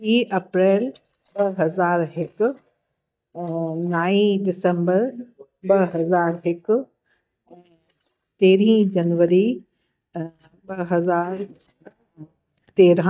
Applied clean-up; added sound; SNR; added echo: neural mask model DeepFilterNet 3.